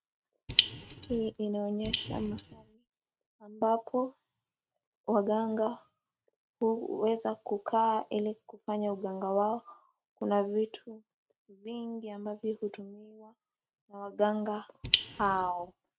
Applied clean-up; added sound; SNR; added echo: neural mask model RNNoise.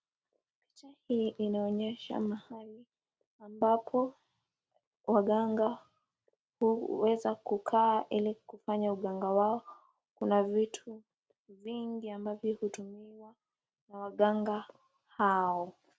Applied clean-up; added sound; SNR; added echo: none; none; none; none.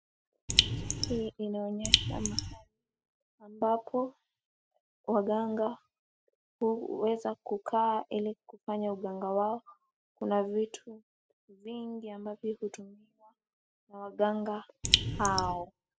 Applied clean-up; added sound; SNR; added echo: classical method spectral subtraction.